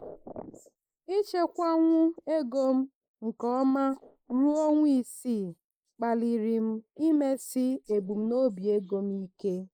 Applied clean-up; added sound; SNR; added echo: neural mask model Resemble Enhance denoiser.